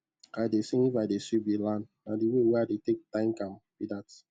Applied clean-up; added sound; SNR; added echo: none; none; none; none.